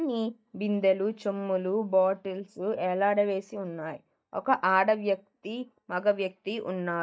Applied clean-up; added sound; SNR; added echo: neural mask model DeepFilterNet 3.